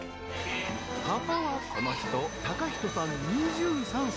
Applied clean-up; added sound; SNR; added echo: none; none; none; none.